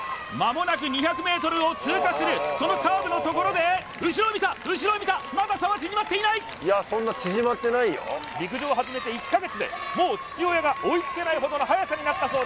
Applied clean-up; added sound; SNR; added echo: none; none; none; none.